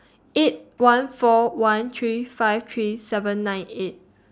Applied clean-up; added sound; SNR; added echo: none; none; none; none.